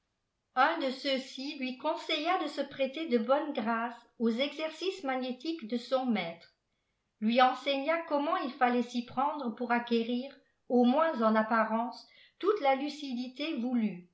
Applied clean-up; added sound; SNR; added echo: none; none; none; none.